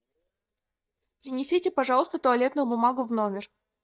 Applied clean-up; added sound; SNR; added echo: neural mask model DeepFilterNet 3.